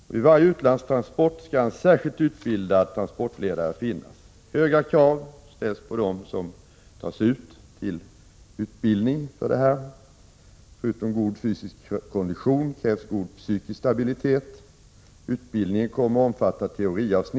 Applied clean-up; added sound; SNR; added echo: none; none; none; none.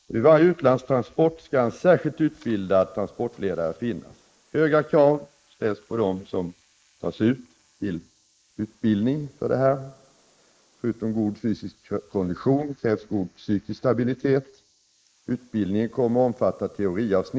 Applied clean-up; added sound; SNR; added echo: neural mask model Resemble Enhance denoiser.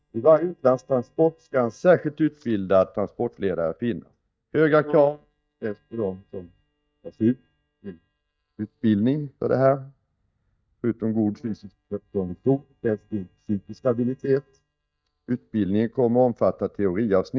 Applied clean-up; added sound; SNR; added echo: neural mask model DeepFilterNet 3.